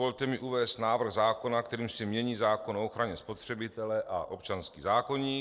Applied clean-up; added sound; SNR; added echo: neural separator model SepFormer DNS4.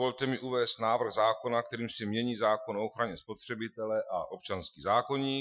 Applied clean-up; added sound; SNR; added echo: classical method Wiener filter.